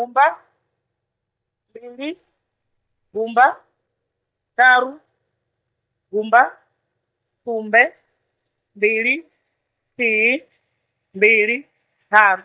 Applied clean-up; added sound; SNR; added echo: neural mask model DeepFilterNet 3.